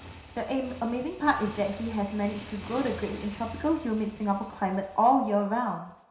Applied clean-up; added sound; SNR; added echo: none; Motorcycle / Engine; 16 dB; reverberation time 0.7 s.